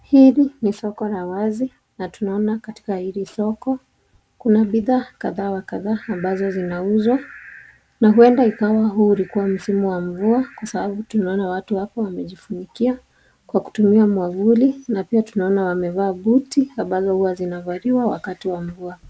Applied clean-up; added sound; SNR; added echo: none; none; none; none.